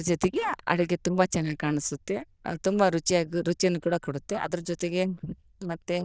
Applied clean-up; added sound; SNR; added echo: neural diffusion model UNIVERSE++.